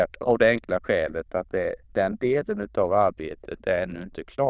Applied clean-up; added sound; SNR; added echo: neural diffusion model UNIVERSE++.